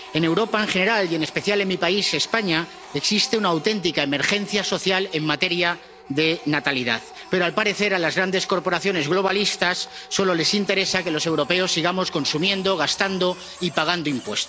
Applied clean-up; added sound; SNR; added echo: none; Printer; 19 dB; none.